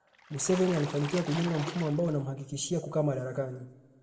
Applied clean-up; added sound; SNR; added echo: none; Splash, splatter; 11 dB; reverberation time 1.4 s.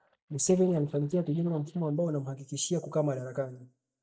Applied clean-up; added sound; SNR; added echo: neural mask model DeepFilterNet 3.